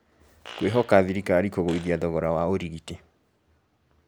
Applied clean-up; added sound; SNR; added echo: none; Fart; 20 dB; none.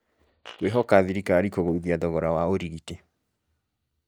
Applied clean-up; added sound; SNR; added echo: neural mask model DeepFilterNet 3.